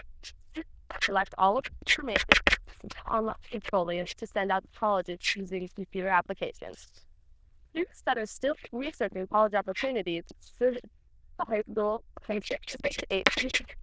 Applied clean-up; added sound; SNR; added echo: neural diffusion model UNIVERSE++.